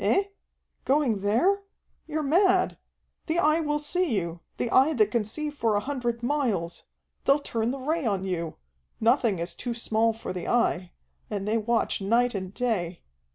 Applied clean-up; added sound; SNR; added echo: none; none; none; none.